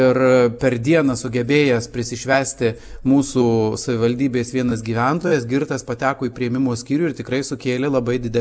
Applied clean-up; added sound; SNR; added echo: none; none; none; none.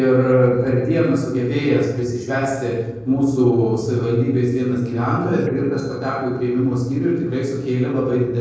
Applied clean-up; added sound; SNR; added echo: neural separator model SepFormer DNS4.